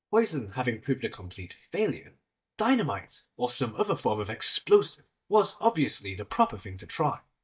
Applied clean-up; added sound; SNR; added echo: neural mask model DeepFilterNet 3.